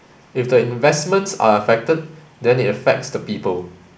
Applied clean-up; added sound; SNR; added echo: none; none; none; none.